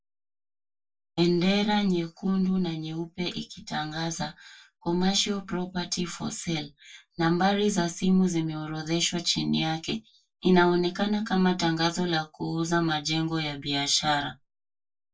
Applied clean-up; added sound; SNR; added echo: none; none; none; reverberation time 0.1 s.